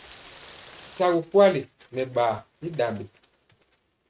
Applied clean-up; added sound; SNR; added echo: neural mask model RNNoise.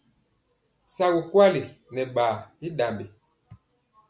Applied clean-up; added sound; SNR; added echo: none; none; none; none.